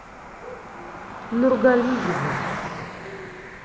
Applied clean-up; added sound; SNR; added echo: none; Cricket; 7 dB; none.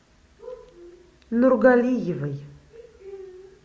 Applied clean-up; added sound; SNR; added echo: none; none; none; none.